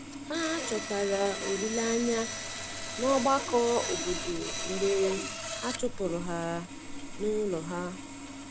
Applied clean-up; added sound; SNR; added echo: none; Sawing; 5 dB; none.